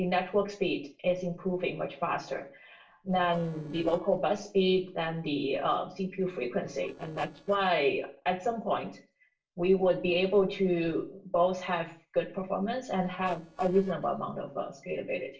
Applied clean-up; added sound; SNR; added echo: neural separator model SepFormer DNS4.